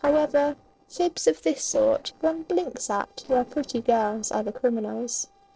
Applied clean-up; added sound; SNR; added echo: neural separator model SepFormer DNS4.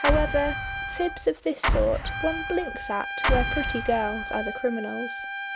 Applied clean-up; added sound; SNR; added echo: none; Trumpet + Explosion; 1 dB; none.